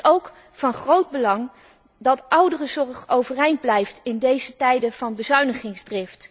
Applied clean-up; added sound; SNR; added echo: none; none; none; none.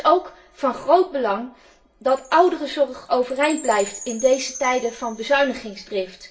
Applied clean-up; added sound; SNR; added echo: none; Chime; 19 dB; reverberation time 0.3 s.